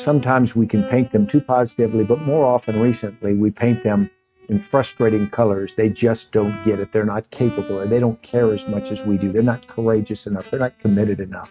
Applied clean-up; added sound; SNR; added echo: neural mask model RNNoise.